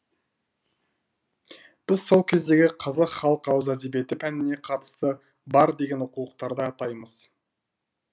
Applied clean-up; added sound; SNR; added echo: none; none; none; none.